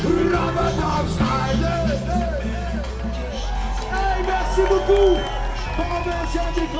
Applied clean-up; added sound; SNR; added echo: none; Cheering; -4 dB; reverberation time 2.6 s.